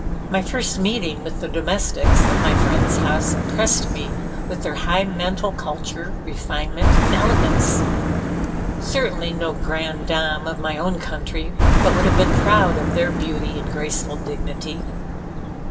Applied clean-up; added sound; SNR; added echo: none; Car passing by; -5 dB; reverberation time 1.6 s.